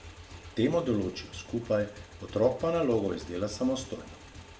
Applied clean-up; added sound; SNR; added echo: none; Motorcycle / Engine; 17 dB; reverberation time 0.9 s.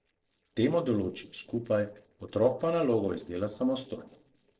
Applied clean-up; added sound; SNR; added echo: neural separator model SepFormer DNS4.